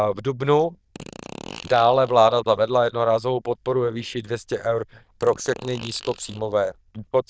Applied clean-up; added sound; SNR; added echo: neural diffusion model UNIVERSE++.